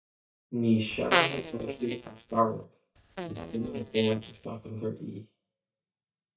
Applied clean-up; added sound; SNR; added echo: neural mask model DeepFilterNet 3.